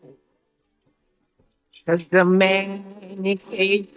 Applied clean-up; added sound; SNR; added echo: neural mask model DeepFilterNet 3.